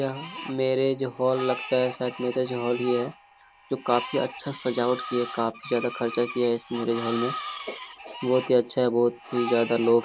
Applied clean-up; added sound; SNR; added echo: none; Screech; 12 dB; none.